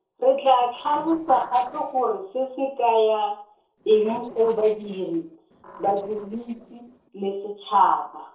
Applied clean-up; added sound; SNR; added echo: neural separator model SepFormer DNS4.